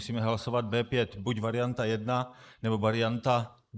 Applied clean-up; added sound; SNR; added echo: neural mask model Resemble Enhance denoiser.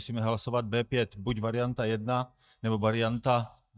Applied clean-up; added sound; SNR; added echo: neural mask model DeepFilterNet 3.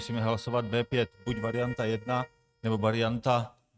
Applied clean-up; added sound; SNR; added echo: neural mask model RNNoise.